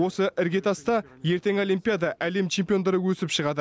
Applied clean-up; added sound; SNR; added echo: none; none; none; none.